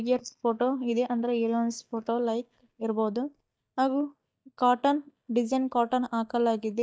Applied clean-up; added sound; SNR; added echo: neural mask model DeepFilterNet 3.